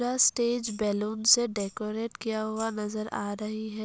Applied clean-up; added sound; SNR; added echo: none; Tambourine; 20 dB; none.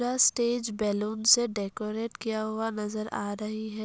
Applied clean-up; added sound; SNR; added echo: none; none; none; none.